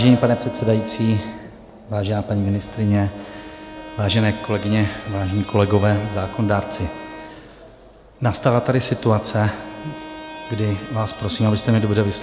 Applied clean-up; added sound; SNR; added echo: none; Bowed string instrument; 17 dB; none.